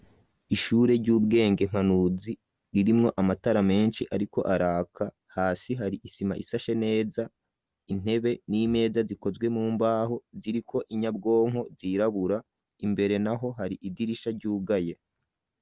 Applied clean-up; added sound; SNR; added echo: none; none; none; none.